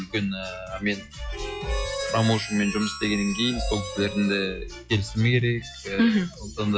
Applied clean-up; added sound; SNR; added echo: classical method log-MMSE.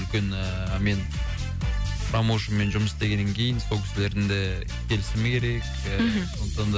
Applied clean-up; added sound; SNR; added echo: none; none; none; none.